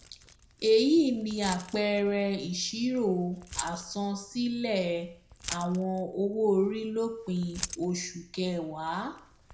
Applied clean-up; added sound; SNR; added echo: none; Keys jangling; 16 dB; reverberation time 0.5 s.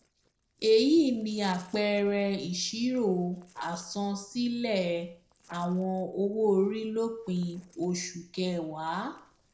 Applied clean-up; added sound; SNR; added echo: neural separator model SepFormer DNS4.